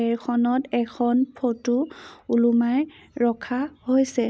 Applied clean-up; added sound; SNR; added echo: none; none; none; none.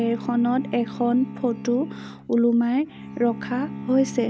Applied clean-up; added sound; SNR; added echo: none; Bowed string instrument; 12 dB; none.